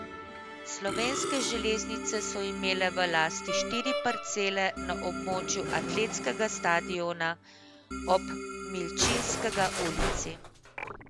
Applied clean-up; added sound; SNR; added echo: none; Musical instrument + Organ; 3 dB; none.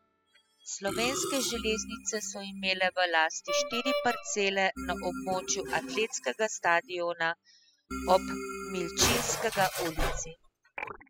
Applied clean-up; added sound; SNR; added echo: classical method spectral subtraction.